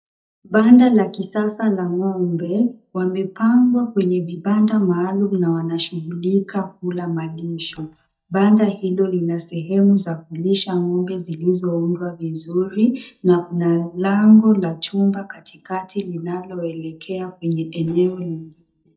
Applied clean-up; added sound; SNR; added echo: neural mask model DeepFilterNet 3.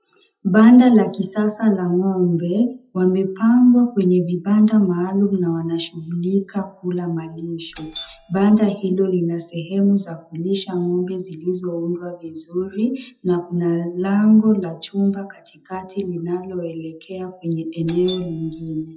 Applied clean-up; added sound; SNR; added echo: classical method WPE with log-MMSE.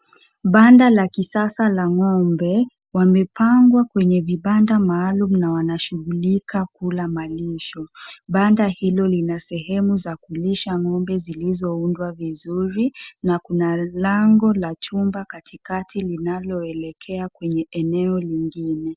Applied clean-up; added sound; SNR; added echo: none; none; none; none.